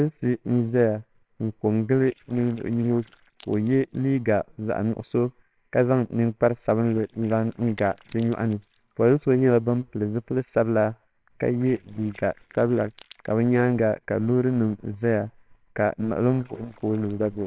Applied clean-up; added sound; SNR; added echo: neural separator model SepFormer WHAMR!.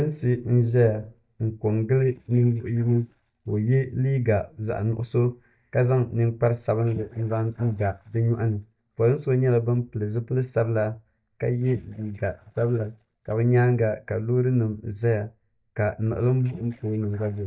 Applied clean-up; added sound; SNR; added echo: neural mask model DeepFilterNet 3.